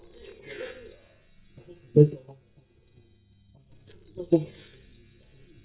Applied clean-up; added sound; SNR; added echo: neural mask model DeepFilterNet 3.